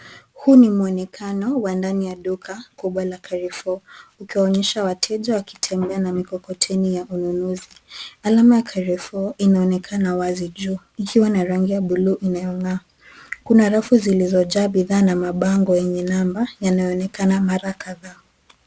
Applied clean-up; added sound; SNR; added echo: none; none; none; none.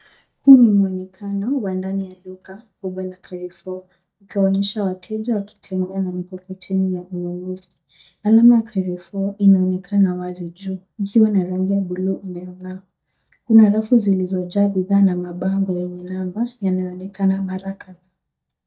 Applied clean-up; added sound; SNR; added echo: neural mask model DeepFilterNet 3.